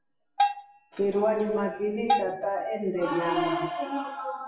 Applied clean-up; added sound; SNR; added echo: classical method WPE with log-MMSE.